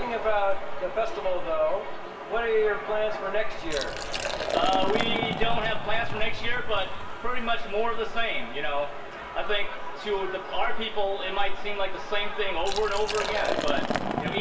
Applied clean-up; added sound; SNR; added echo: none; Liquid; 10 dB; reverberation time 0.8 s.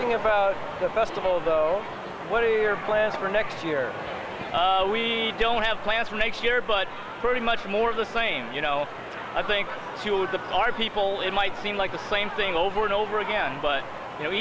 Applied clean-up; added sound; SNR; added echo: none; none; none; none.